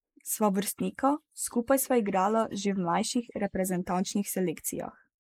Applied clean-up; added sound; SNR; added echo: neural mask model Resemble Enhance denoiser.